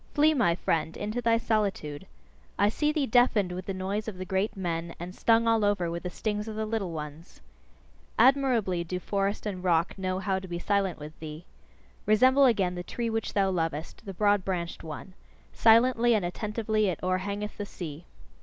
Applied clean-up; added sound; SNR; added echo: none; none; none; none.